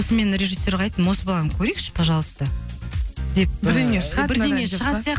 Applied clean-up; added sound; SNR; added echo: none; Bicycle bell; 17 dB; none.